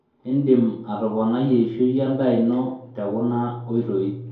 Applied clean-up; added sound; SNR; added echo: none; none; none; reverberation time 2.3 s.